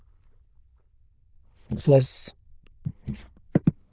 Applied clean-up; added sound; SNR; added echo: neural diffusion model UNIVERSE++.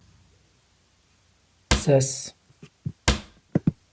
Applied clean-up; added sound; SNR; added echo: none; Cupboard open or close / Drawer open or close; 0 dB; none.